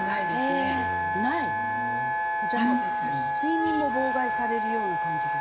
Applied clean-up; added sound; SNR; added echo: none; Wind instrument, woodwind instrument; -3 dB; none.